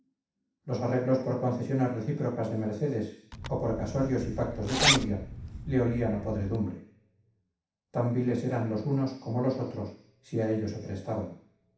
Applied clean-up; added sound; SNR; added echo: none; Zipper (clothing); 2 dB; reverberation time 0.7 s.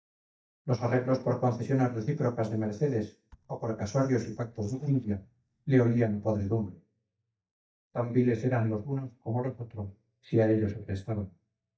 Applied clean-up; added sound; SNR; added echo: neural mask model DeepFilterNet 3.